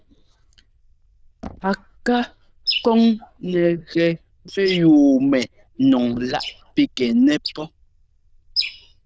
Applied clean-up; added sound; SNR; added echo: neural diffusion model UNIVERSE++.